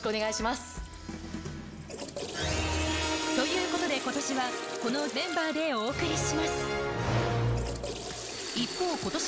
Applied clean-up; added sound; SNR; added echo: none; Toilet flush / Water; 10 dB; none.